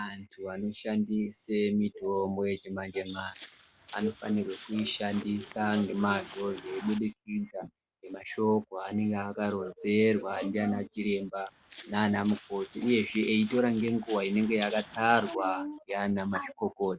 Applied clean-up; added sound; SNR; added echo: none; Walk, footsteps; 18 dB; none.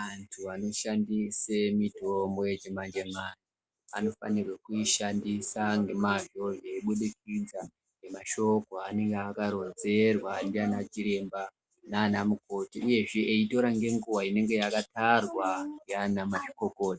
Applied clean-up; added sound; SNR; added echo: none; none; none; none.